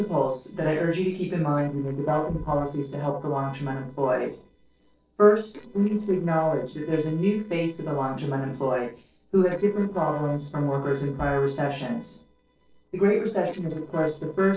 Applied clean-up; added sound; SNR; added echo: neural separator model SepFormer DNS4.